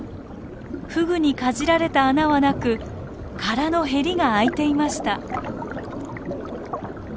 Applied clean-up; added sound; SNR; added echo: none; none; none; none.